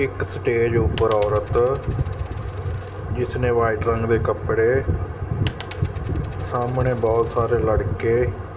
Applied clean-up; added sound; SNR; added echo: none; Coin (dropping); 18 dB; reverberation time 2.2 s.